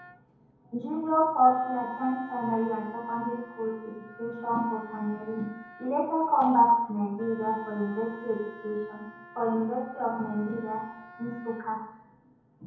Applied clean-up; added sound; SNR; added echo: none; Wind instrument, woodwind instrument; 20 dB; reverberation time 1.9 s.